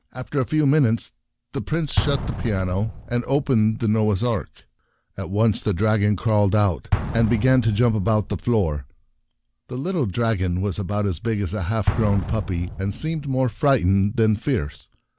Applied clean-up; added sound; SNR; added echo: none; Explosion; 11 dB; none.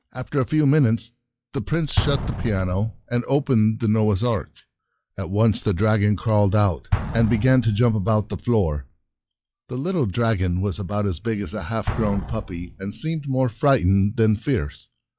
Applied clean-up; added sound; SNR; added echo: classical method log-MMSE.